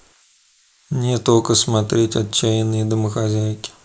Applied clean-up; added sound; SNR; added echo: neural mask model Resemble Enhance denoiser.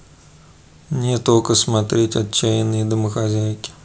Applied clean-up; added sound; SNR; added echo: none; none; none; none.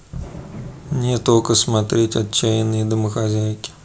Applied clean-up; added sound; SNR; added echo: none; Fireworks; 17 dB; none.